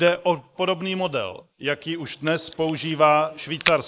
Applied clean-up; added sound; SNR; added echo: neural mask model Resemble Enhance denoiser.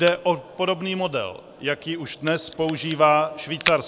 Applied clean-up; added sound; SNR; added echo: none; Crack; 12 dB; none.